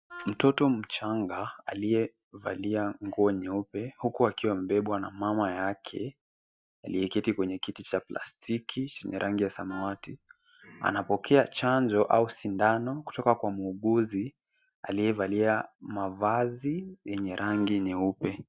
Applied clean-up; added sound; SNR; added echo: none; Wind instrument, woodwind instrument; 19 dB; none.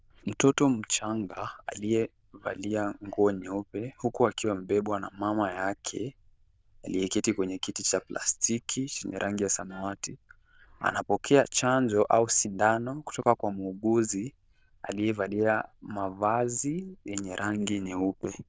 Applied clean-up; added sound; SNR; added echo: neural diffusion model UNIVERSE++.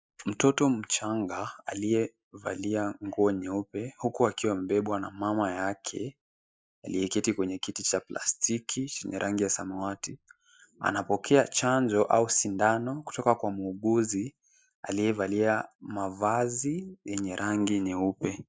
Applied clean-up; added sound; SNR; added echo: neural mask model Resemble Enhance denoiser.